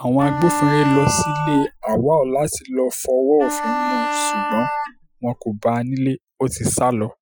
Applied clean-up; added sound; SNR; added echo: classical method Wiener filter.